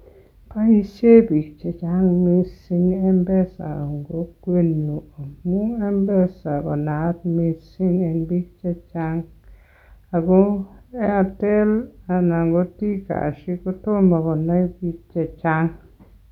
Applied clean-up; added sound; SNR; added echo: none; none; none; none.